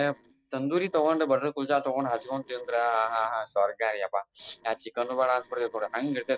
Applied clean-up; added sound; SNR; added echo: neural separator model SepFormer DNS4.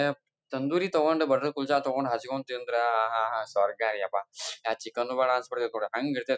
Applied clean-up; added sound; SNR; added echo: none; none; none; none.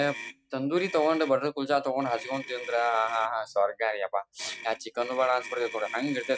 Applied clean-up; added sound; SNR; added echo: none; Motor vehicle (road); 15 dB; none.